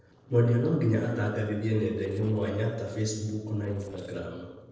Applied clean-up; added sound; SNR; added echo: neural separator model SepFormer DNS4.